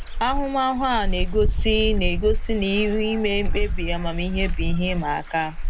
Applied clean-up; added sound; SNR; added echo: none; Bird / Dog; 0 dB; none.